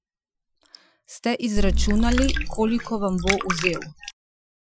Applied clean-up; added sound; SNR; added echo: classical method Wiener filter.